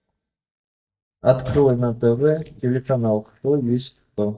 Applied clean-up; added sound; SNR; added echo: neural mask model DeepFilterNet 3.